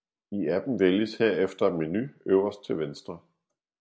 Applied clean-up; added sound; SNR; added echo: none; none; none; none.